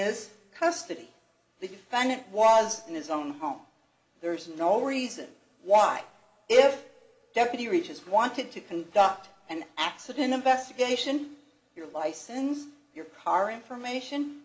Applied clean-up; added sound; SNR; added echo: none; none; none; reverberation time 0.5 s.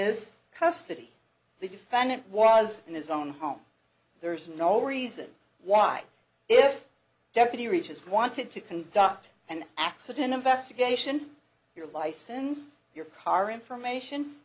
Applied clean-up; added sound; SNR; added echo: none; none; none; none.